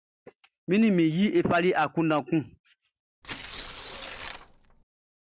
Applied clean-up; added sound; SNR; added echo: none; Tearing; 11 dB; none.